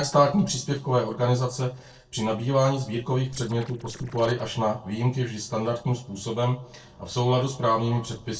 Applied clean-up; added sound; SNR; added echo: neural separator model SepFormer DNS4.